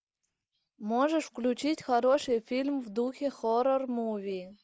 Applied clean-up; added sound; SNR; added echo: neural mask model Resemble Enhance denoiser.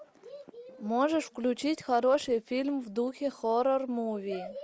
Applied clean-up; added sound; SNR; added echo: none; none; none; none.